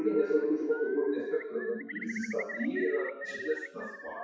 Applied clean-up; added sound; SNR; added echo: classical method WPE with log-MMSE.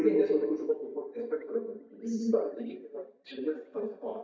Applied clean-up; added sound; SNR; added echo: neural mask model DeepFilterNet 3.